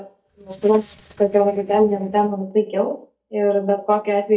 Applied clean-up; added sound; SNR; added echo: neural mask model DeepFilterNet 3.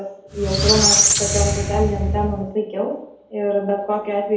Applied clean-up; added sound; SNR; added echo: none; Squeak; -4 dB; reverberation time 2.1 s.